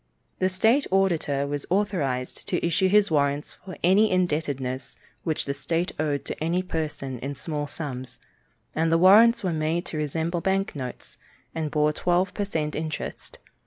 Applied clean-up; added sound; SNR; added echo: none; none; none; none.